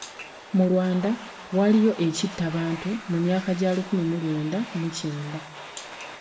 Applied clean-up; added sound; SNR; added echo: none; Domestic sounds, home sounds; 16 dB; reverberation time 0.8 s.